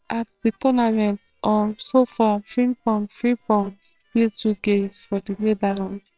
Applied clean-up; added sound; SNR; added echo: neural separator model SepFormer WHAMR!.